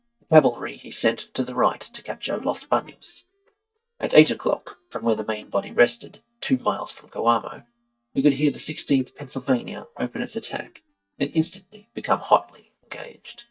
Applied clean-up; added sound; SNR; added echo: neural mask model DeepFilterNet 3.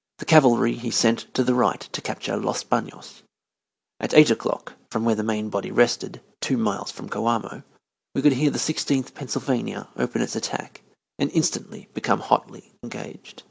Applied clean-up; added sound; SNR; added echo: none; none; none; none.